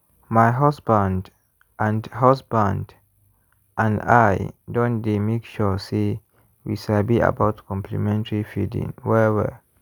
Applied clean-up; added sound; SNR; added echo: none; none; none; none.